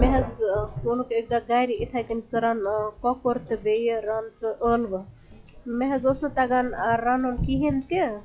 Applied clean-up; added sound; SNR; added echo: classical method log-MMSE.